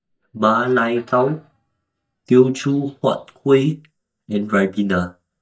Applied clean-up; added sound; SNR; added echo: neural mask model DeepFilterNet 3.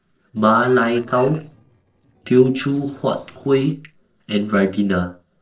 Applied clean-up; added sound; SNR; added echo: neural separator model SepFormer DNS4.